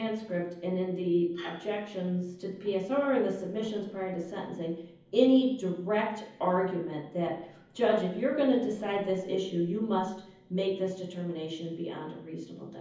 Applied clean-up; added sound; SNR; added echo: none; none; none; reverberation time 0.7 s.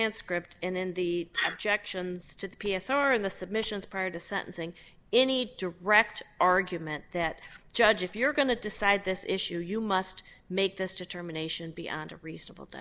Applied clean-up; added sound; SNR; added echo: none; none; none; none.